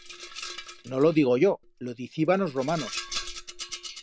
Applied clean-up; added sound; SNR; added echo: none; Rattle; 12 dB; none.